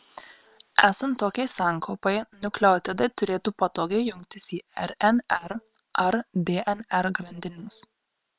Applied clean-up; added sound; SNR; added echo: neural separator model SepFormer WHAM!.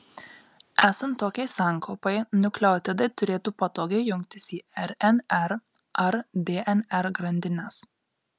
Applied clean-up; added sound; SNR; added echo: none; none; none; none.